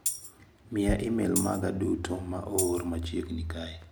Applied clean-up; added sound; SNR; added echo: none; Tambourine + Bass drum; 7 dB; none.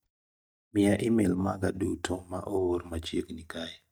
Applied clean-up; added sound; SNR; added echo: neural mask model DeepFilterNet 3.